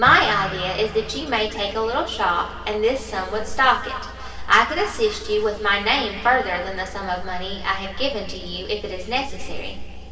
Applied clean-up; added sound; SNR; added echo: none; Bowed string instrument; 16 dB; reverberation time 2.9 s.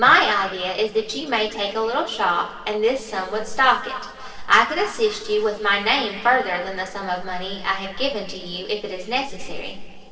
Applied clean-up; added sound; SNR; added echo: neural separator model SepFormer DNS4.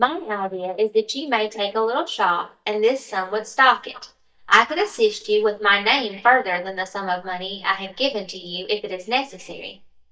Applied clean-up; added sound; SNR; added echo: neural mask model DeepFilterNet 3.